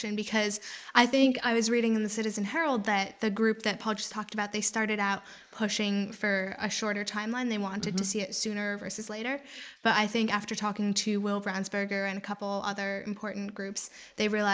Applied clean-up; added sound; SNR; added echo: neural mask model Resemble Enhance denoiser.